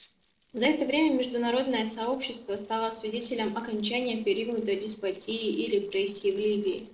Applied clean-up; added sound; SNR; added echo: neural separator model SepFormer DNS4.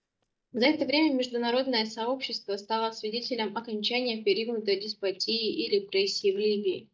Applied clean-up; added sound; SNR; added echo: neural mask model DeepFilterNet 3.